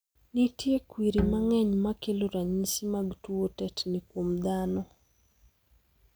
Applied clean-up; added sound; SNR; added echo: none; Bowed string instrument; 5 dB; none.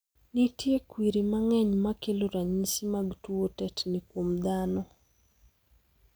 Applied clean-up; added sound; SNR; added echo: none; none; none; none.